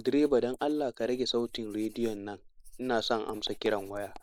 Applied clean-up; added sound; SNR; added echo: neural mask model Resemble Enhance denoiser.